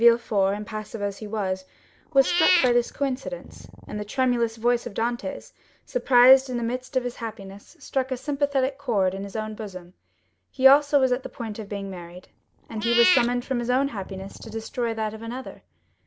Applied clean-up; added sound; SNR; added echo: none; Meow / Purr; 6 dB; none.